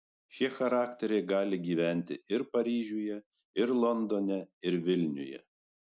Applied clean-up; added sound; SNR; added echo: none; none; none; none.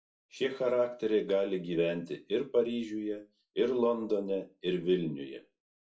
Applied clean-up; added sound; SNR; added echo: none; none; none; reverberation time 0.2 s.